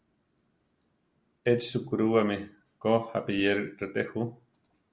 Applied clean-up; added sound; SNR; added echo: none; none; none; none.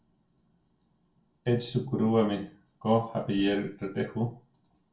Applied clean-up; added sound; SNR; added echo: none; none; none; reverberation time 0.2 s.